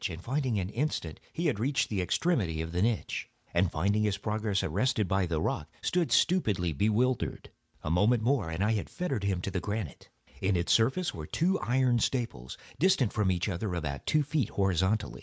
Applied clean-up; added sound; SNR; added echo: none; none; none; none.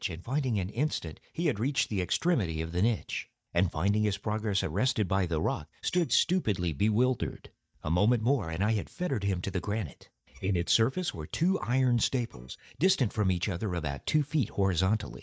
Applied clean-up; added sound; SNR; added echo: neural mask model DeepFilterNet 3.